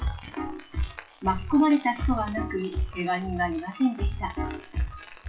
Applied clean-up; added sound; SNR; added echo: classical method WPE with log-MMSE.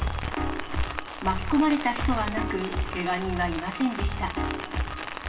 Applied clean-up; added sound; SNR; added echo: none; Rain; 7 dB; reverberation time 0.7 s.